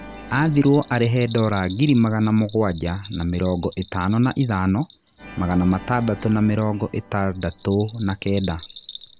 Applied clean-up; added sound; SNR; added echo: none; Bell + Organ; 19 dB; none.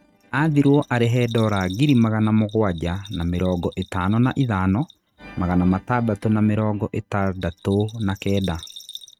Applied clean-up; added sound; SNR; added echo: neural mask model RNNoise.